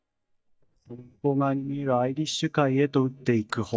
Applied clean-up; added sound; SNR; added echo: neural mask model DeepFilterNet 3.